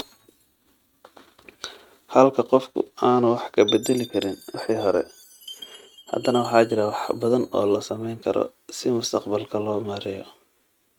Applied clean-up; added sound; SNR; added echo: neural mask model RNNoise.